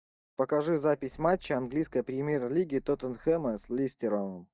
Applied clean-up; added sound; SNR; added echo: neural mask model DeepFilterNet 3.